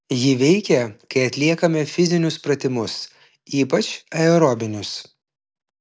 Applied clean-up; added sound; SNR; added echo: none; none; none; none.